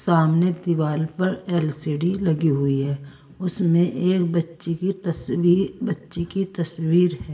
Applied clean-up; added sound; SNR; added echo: none; none; none; reverberation time 0.7 s.